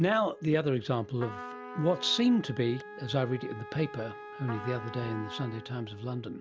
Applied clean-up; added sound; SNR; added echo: none; Wind instrument, woodwind instrument + Trumpet; 13 dB; none.